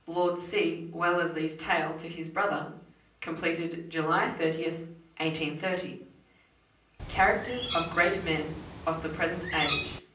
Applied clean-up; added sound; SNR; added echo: none; Bird; 6 dB; reverberation time 0.6 s.